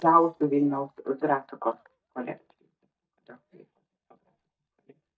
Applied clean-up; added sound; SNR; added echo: neural mask model DeepFilterNet 3.